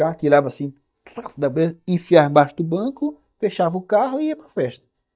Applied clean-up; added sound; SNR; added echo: neural mask model DeepFilterNet 3.